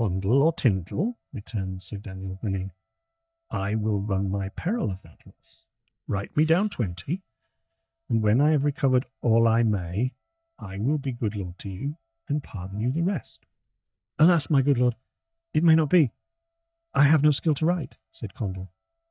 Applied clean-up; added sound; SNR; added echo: neural mask model DeepFilterNet 3.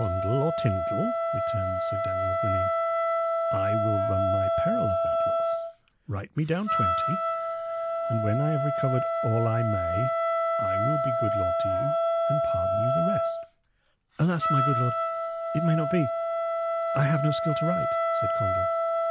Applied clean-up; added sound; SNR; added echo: none; Wind instrument, woodwind instrument; -4 dB; none.